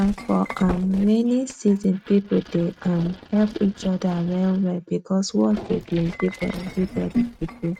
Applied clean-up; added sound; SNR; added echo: neural mask model RNNoise.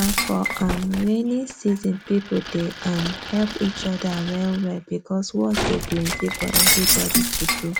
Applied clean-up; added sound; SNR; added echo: none; Shatter; 1 dB; none.